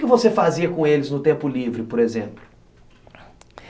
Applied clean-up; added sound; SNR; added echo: none; none; none; none.